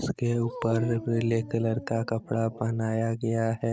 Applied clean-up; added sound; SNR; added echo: none; Dog; 14 dB; none.